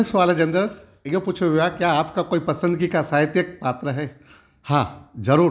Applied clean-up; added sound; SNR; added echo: none; none; none; none.